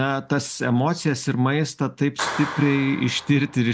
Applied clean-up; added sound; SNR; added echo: none; Clapping; 14 dB; none.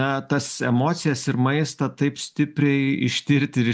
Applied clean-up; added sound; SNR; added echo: none; none; none; none.